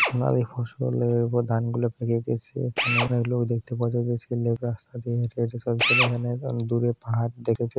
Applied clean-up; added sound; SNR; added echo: none; Drill; 7 dB; none.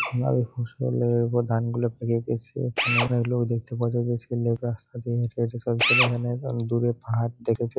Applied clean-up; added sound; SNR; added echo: classical method log-MMSE.